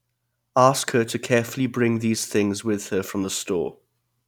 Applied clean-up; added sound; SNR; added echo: none; none; none; none.